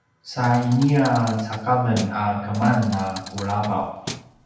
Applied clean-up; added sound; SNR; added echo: none; Thump, thud; 16 dB; reverberation time 0.8 s.